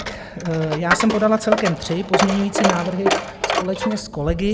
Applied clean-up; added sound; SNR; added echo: none; Coin (dropping); 1 dB; none.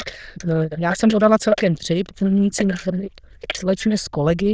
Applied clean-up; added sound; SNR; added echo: neural diffusion model UNIVERSE++.